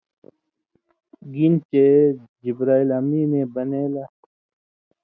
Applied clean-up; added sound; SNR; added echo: none; none; none; none.